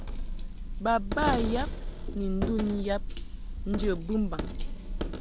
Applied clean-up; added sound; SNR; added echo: none; Coin (dropping); 0 dB; none.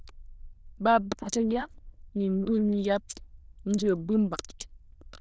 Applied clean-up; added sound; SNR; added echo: neural diffusion model UNIVERSE++.